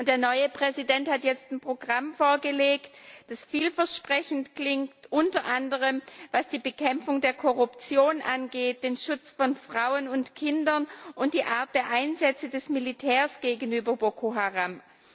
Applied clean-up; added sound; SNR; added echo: none; none; none; none.